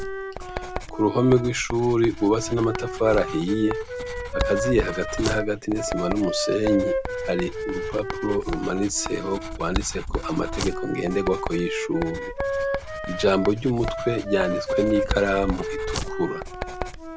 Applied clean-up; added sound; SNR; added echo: none; Wind instrument, woodwind instrument + Writing; 4 dB; none.